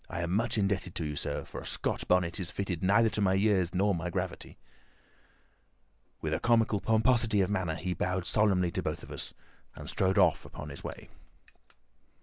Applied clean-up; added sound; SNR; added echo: none; none; none; none.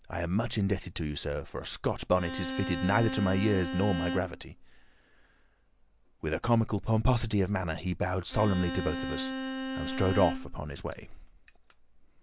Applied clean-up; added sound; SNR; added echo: none; Bowed string instrument; 6 dB; none.